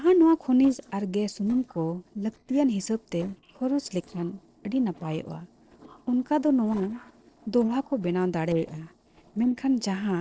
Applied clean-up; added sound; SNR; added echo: neural separator model SepFormer DNS4.